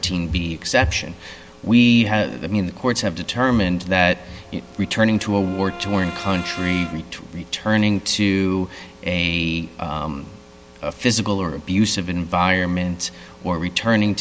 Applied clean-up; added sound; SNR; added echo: none; Brass instrument; 16 dB; none.